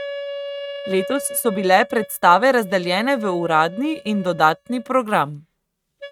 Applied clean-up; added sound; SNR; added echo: neural mask model RNNoise.